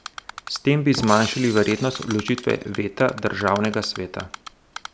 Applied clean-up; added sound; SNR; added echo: none; Shatter + Typing; 13 dB; none.